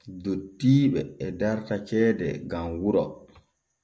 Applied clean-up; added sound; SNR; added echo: none; none; none; none.